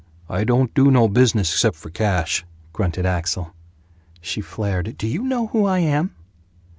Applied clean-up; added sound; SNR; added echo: none; none; none; none.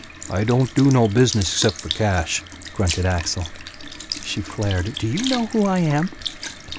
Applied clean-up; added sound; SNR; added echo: none; Sink (filling or washing) / Liquid; 11 dB; none.